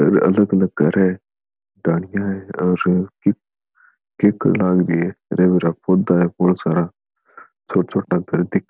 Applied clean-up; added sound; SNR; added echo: none; none; none; none.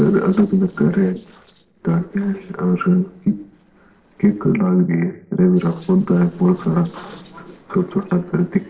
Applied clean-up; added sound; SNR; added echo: neural separator model SepFormer DNS4.